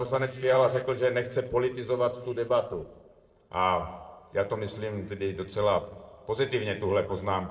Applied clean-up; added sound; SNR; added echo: neural separator model SepFormer DNS4.